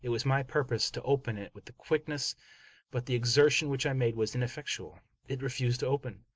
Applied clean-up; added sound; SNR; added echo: none; none; none; none.